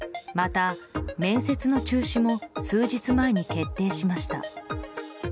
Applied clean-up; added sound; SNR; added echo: none; none; none; none.